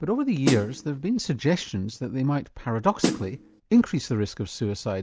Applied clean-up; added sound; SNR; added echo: none; Snare drum; 3 dB; none.